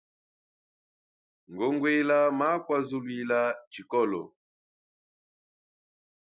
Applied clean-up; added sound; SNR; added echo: none; none; none; none.